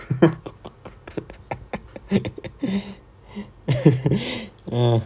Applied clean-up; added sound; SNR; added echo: none; none; none; none.